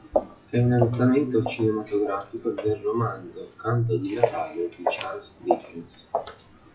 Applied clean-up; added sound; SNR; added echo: classical method WPE with log-MMSE.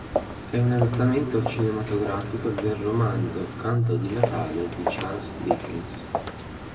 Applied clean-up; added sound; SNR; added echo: none; Walk, footsteps; 6 dB; reverberation time 1.6 s.